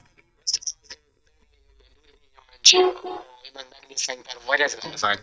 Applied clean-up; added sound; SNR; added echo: neural mask model DeepFilterNet 3.